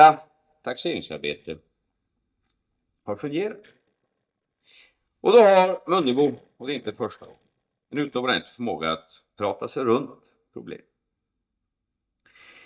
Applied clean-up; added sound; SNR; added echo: neural mask model DeepFilterNet 3.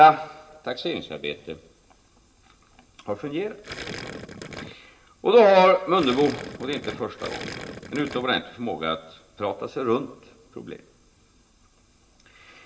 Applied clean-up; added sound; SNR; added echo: none; Gurgling; 12 dB; reverberation time 0.8 s.